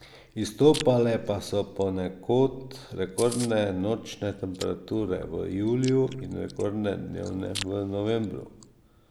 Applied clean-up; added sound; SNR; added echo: none; Chewing, mastication; 18 dB; none.